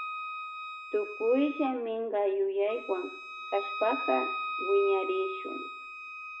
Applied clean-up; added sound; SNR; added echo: none; Wind instrument, woodwind instrument; 7 dB; reverberation time 0.6 s.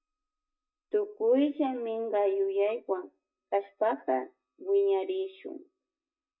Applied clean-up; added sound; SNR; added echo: neural mask model DeepFilterNet 3.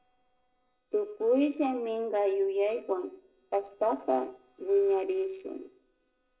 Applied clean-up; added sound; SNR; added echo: neural separator model SepFormer DNS4.